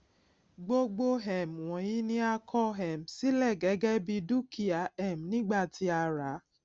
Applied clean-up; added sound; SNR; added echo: none; none; none; none.